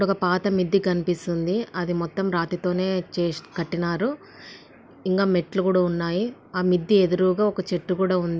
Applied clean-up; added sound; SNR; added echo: none; none; none; none.